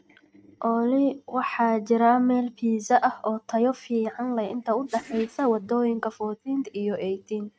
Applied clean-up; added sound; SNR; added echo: neural mask model RNNoise.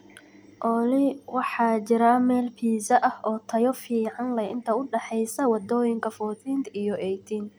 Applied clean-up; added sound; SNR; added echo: none; none; none; none.